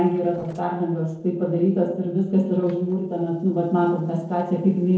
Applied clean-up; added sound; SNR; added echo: neural separator model SepFormer DNS4.